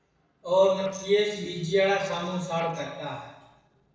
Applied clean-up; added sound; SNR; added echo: neural separator model SepFormer DNS4.